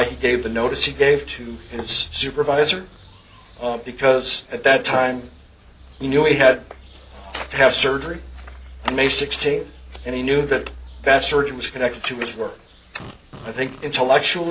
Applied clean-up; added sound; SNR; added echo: none; Fart + Bird vocalization, bird call, bird song; 20 dB; none.